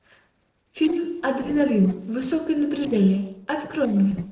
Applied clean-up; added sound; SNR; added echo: neural separator model SepFormer DNS4.